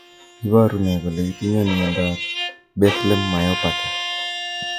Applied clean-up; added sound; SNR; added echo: classical method log-MMSE.